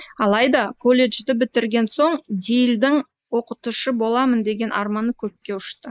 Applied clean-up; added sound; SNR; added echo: neural mask model Resemble Enhance denoiser.